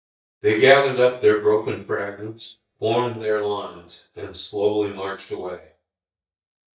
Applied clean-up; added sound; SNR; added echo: neural mask model DeepFilterNet 3.